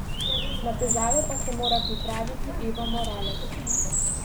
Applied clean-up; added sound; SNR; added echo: none; Bird; -5 dB; none.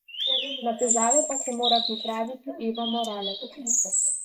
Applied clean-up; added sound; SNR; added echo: neural mask model Resemble Enhance denoiser.